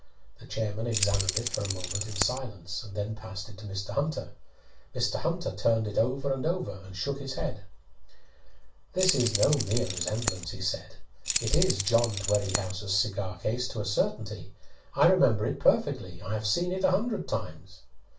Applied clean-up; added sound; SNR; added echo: none; Keys jangling; 3 dB; reverberation time 0.2 s.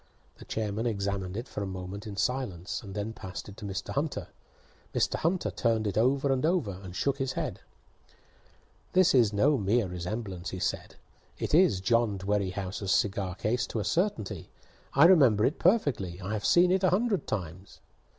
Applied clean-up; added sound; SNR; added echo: none; none; none; none.